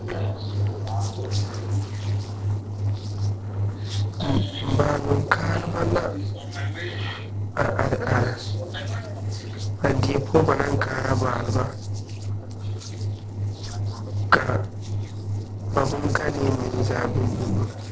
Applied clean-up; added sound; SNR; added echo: neural separator model SepFormer DNS4.